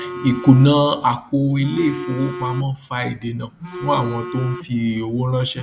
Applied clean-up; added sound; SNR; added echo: none; Telephone; 13 dB; none.